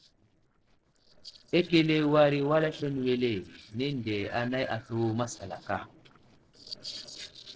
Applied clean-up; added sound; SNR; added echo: neural separator model SepFormer DNS4.